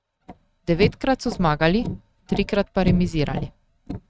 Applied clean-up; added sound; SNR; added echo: neural mask model RNNoise.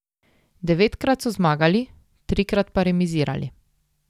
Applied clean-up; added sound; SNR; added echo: none; none; none; none.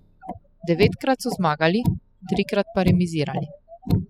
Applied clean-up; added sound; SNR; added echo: classical method spectral subtraction.